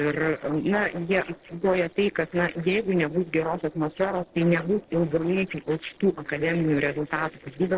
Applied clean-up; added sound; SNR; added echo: neural separator model SepFormer DNS4.